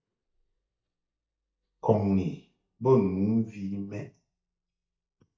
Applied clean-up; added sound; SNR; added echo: neural mask model DeepFilterNet 3.